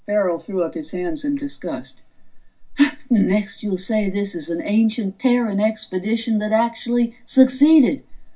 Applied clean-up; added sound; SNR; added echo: none; Cricket / Frog; 19 dB; reverberation time 0.4 s.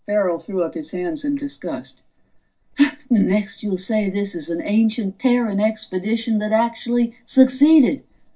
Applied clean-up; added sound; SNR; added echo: neural separator model SepFormer DNS4.